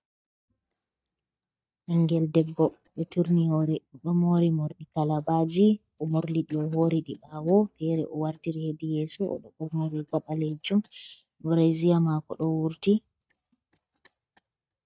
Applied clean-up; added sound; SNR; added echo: neural mask model DeepFilterNet 3.